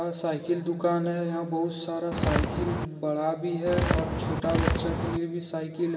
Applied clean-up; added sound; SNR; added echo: none; Walk, footsteps; -2 dB; reverberation time 2.2 s.